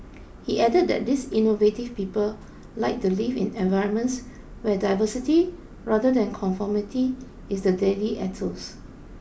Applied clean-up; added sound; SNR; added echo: none; none; none; none.